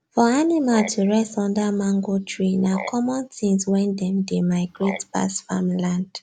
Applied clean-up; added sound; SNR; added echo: none; Frog; 18 dB; none.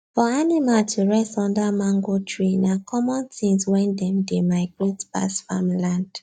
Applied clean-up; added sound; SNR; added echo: neural mask model DeepFilterNet 3.